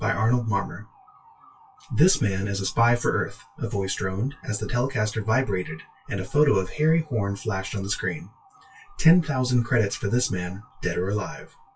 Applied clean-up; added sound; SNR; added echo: classical method WPE with log-MMSE.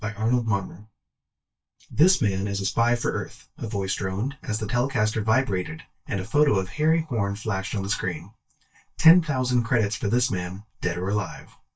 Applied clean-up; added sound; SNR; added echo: neural mask model DeepFilterNet 3.